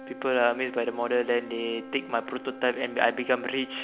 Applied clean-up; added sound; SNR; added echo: none; Wind instrument, woodwind instrument; 14 dB; none.